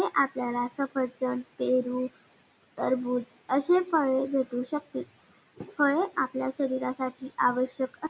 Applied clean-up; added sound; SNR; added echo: none; none; none; none.